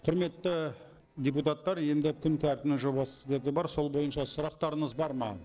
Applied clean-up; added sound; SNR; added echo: neural separator model SepFormer DNS4.